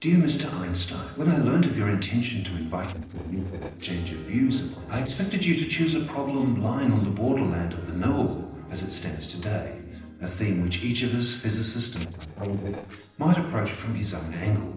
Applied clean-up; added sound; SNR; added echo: neural separator model SepFormer DNS4.